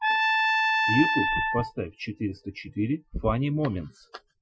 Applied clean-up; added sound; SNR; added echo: classical method Wiener filter.